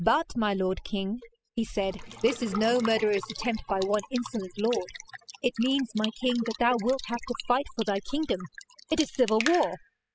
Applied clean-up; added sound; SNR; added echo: classical method spectral subtraction.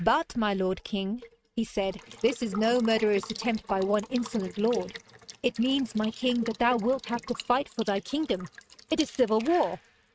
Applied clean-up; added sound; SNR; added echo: neural mask model RNNoise.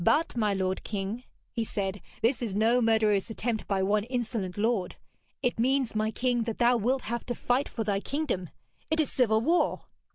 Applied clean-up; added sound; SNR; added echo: none; none; none; none.